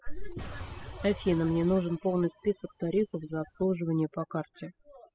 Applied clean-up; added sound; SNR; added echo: classical method spectral subtraction.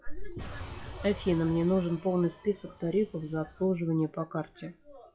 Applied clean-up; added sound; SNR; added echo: classical method log-MMSE.